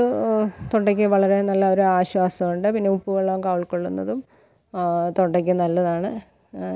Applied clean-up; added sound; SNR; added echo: none; none; none; none.